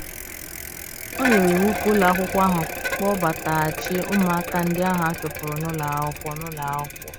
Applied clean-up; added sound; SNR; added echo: none; Bicycle; 6 dB; none.